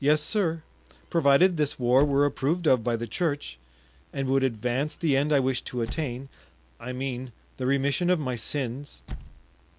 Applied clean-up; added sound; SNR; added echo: none; Squeak / Slam; 17 dB; none.